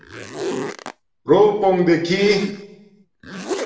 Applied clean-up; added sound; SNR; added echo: none; Zipper (clothing); 11 dB; reverberation time 0.7 s.